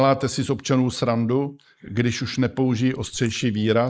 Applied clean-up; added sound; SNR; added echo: neural mask model Resemble Enhance denoiser.